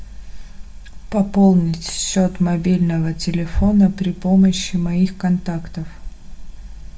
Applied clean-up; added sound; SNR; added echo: none; none; none; reverberation time 0.2 s.